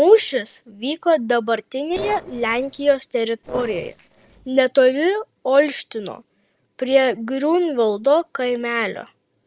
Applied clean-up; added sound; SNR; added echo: neural separator model SepFormer DNS4.